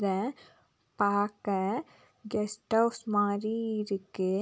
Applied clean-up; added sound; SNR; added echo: none; none; none; none.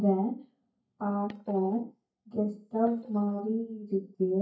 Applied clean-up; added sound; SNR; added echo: neural mask model DeepFilterNet 3.